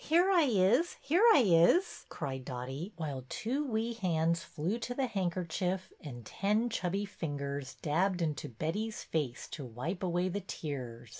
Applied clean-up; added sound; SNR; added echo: none; none; none; none.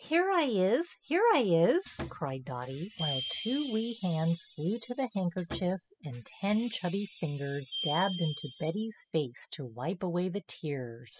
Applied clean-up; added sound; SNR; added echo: classical method spectral subtraction.